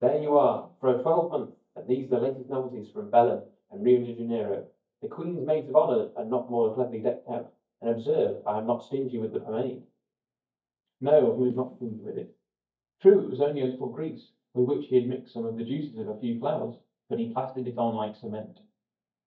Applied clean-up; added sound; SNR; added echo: neural mask model DeepFilterNet 3.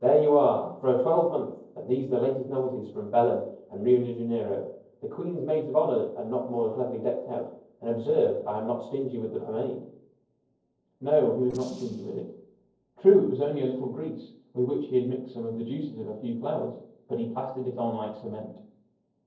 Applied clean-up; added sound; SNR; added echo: neural separator model SepFormer DNS4.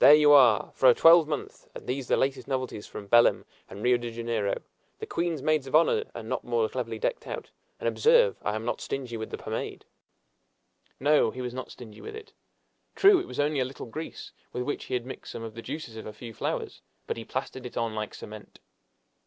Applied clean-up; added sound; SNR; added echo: none; none; none; none.